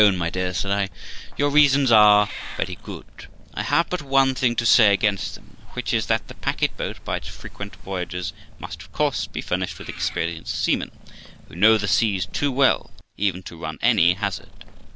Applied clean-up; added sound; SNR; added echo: none; Meow / Purr; 8 dB; none.